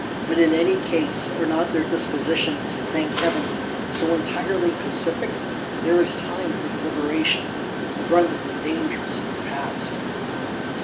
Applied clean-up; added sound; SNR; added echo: none; Mechanisms; 3 dB; none.